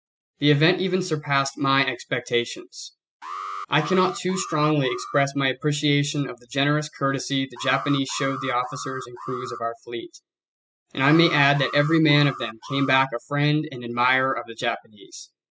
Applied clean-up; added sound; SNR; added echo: classical method spectral subtraction.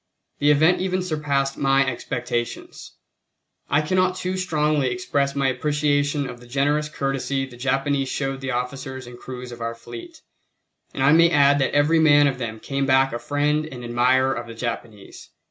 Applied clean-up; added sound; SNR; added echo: none; none; none; none.